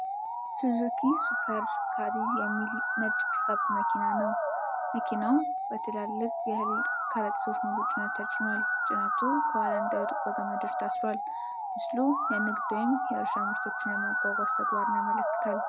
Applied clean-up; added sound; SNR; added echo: none; Musical instrument; -4 dB; none.